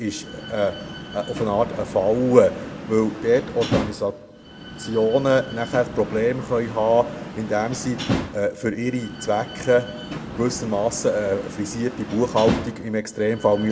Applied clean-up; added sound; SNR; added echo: none; Slam; 10 dB; reverberation time 0.5 s.